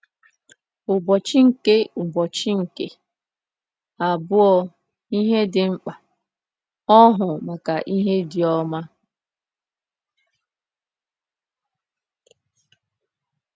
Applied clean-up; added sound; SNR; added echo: none; none; none; none.